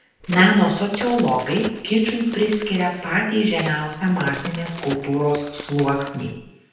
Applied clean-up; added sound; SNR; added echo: none; Crack; 13 dB; reverberation time 0.9 s.